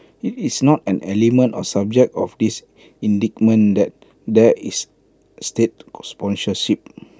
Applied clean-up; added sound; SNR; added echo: none; none; none; none.